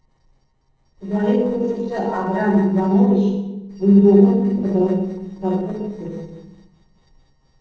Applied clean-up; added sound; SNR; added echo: neural separator model SepFormer DNS4.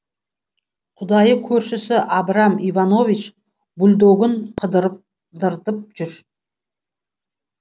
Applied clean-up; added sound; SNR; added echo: none; none; none; none.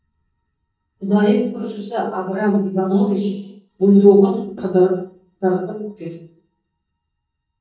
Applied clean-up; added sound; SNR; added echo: neural mask model DeepFilterNet 3.